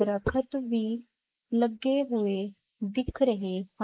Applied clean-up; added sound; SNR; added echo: neural mask model Resemble Enhance denoiser.